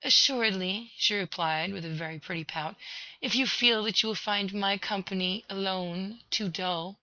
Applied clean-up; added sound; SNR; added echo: neural mask model Resemble Enhance denoiser.